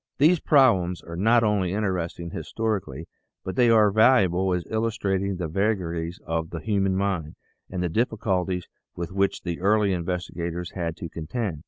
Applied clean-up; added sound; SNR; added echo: none; none; none; none.